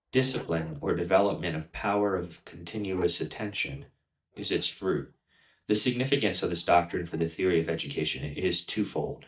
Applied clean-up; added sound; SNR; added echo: neural mask model DeepFilterNet 3.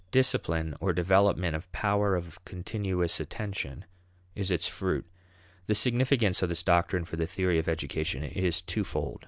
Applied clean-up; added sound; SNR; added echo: none; none; none; none.